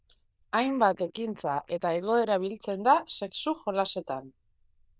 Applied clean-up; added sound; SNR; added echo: neural diffusion model UNIVERSE++.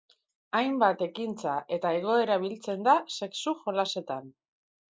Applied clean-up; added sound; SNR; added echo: none; none; none; none.